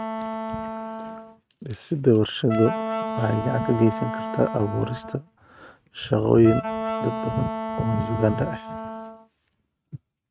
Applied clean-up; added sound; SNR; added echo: neural mask model RNNoise.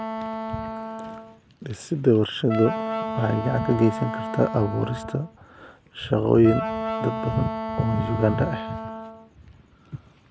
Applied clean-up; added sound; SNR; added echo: none; Wind instrument, woodwind instrument; 7 dB; none.